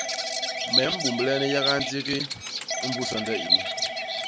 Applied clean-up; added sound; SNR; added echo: none; Bird vocalization, bird call, bird song + Telephone / Typing; -2 dB; none.